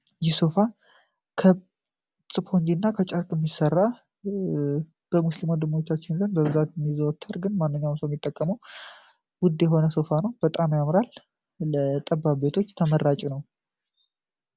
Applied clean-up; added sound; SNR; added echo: none; none; none; none.